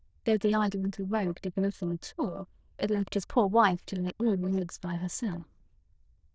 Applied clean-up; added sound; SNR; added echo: neural diffusion model UNIVERSE++.